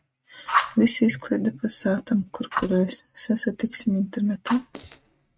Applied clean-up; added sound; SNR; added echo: neural mask model RNNoise.